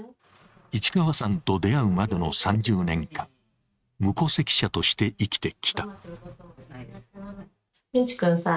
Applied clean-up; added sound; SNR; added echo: neural mask model RNNoise.